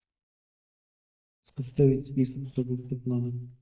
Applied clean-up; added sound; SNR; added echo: neural mask model DeepFilterNet 3.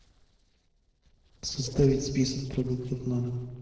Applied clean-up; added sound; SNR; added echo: neural separator model SepFormer DNS4.